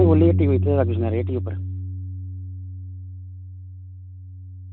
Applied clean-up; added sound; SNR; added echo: none; Bass guitar; -1 dB; none.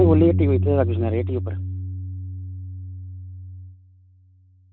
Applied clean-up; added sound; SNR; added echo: neural mask model RNNoise.